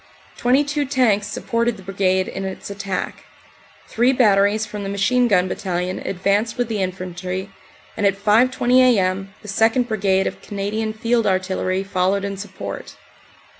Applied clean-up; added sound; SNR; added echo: none; none; none; none.